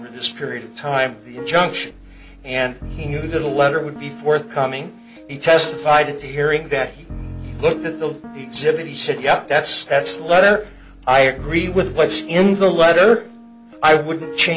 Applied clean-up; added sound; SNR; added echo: none; Piano; 15 dB; none.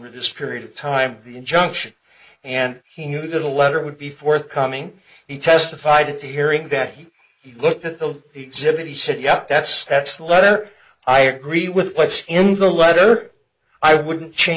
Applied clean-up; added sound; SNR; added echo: neural mask model Resemble Enhance denoiser.